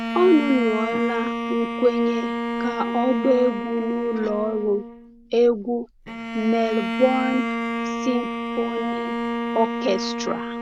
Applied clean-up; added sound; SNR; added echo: none; Bowed string instrument; 4 dB; none.